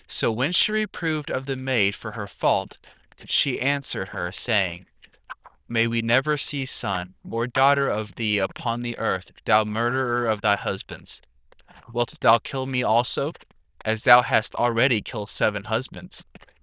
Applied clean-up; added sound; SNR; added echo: neural diffusion model UNIVERSE++.